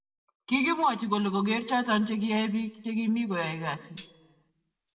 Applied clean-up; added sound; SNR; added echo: none; Tambourine; 7 dB; reverberation time 1.1 s.